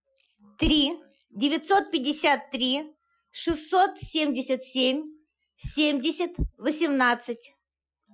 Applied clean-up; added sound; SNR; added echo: classical method Wiener filter.